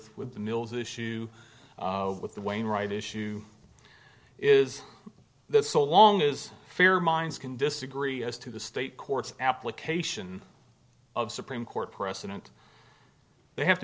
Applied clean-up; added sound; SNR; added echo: none; none; none; none.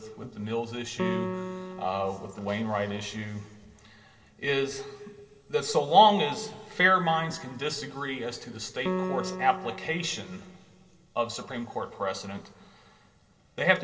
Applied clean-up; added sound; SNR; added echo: none; Piano; 8 dB; reverberation time 1.7 s.